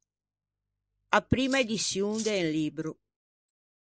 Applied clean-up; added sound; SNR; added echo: neural mask model Resemble Enhance denoiser.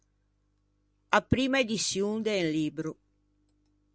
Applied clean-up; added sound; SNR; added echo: none; none; none; none.